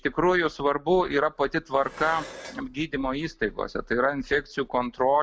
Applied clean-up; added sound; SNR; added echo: none; Dishes, pots, and pans; 17 dB; none.